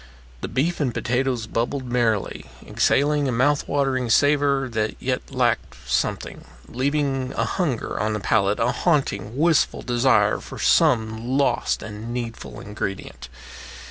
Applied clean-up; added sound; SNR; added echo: none; none; none; none.